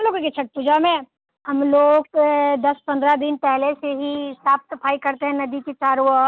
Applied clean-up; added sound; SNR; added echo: none; none; none; none.